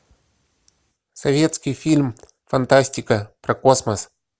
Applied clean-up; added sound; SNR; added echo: none; none; none; none.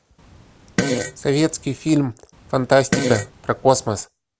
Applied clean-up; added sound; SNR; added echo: none; Fart; 6 dB; none.